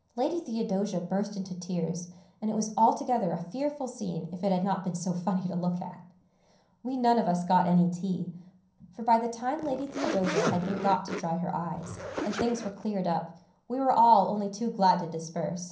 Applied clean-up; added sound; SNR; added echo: none; Zipper (clothing); 6 dB; reverberation time 0.6 s.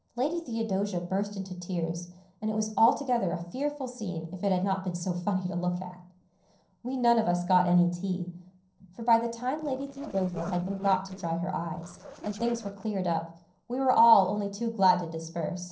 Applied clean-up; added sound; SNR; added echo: neural separator model SepFormer DNS4.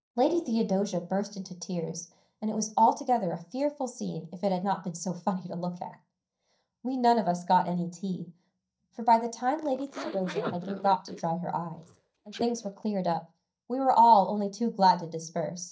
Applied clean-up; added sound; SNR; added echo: neural mask model DeepFilterNet 3.